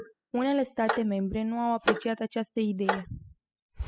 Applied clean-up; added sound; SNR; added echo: classical method spectral subtraction.